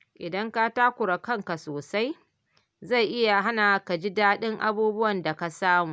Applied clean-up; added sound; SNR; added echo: none; none; none; none.